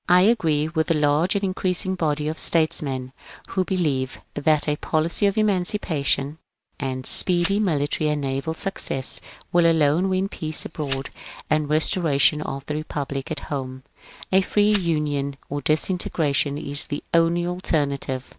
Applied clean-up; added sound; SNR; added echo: none; Glass; 17 dB; none.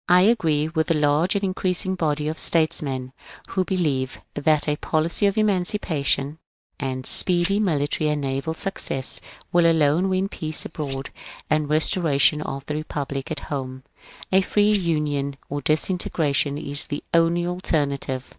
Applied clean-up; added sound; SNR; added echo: neural mask model DeepFilterNet 3.